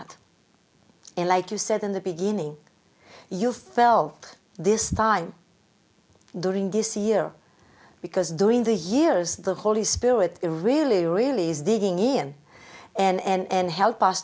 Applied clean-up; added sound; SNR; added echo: none; none; none; none.